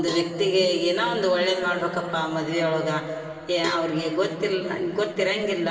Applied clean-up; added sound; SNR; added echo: none; Cowbell; 17 dB; reverberation time 2.8 s.